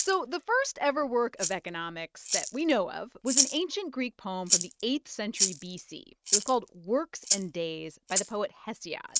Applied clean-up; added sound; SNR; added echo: neural mask model RNNoise.